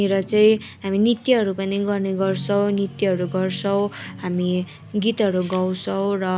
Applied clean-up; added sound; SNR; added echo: none; Guitar; 14 dB; none.